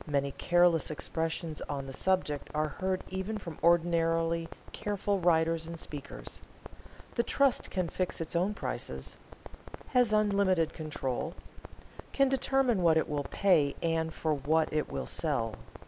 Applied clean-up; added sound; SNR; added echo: none; Crackle; 13 dB; none.